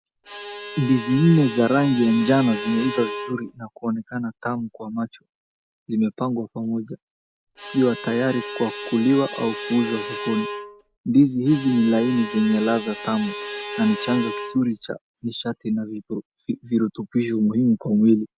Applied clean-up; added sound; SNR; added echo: none; Bowed string instrument; 10 dB; none.